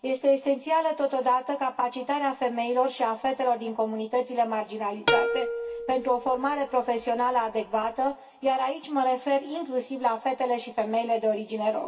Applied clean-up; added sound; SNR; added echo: none; Plucked string instrument; 5 dB; reverberation time 0.2 s.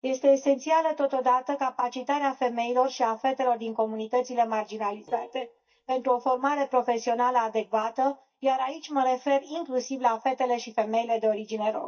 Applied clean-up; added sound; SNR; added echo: neural mask model DeepFilterNet 3.